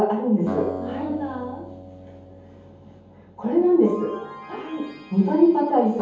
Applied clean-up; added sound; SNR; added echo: none; Acoustic guitar; 15 dB; reverberation time 0.7 s.